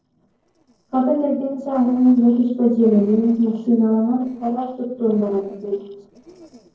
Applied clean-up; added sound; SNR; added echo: neural separator model SepFormer DNS4.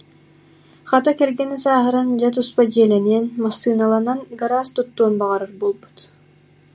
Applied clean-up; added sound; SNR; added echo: none; none; none; none.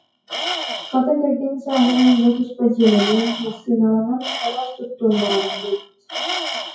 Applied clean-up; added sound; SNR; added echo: classical method WPE with log-MMSE.